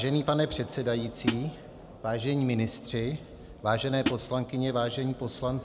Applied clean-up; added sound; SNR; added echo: none; Hi-hat; 0 dB; none.